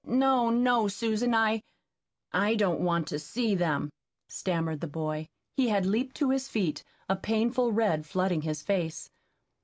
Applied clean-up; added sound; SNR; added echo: none; none; none; none.